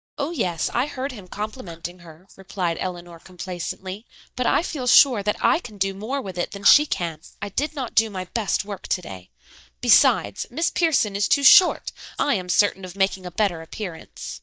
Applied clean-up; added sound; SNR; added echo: neural mask model DeepFilterNet 3.